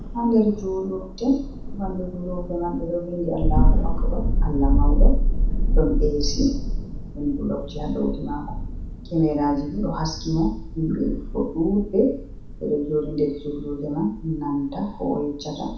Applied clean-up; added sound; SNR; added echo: none; Thunder; -2 dB; reverberation time 0.7 s.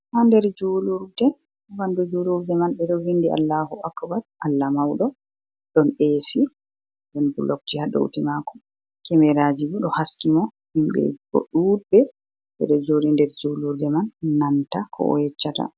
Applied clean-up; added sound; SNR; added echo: none; none; none; none.